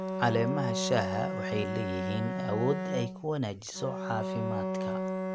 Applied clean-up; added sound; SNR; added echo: none; Bowed string instrument; 1 dB; none.